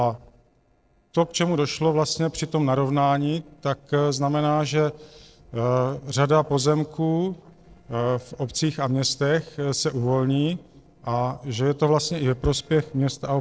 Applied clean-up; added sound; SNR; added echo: neural separator model SepFormer DNS4.